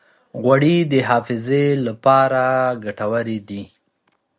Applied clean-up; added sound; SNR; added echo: none; none; none; none.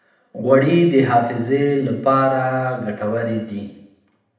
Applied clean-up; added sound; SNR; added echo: none; none; none; reverberation time 0.8 s.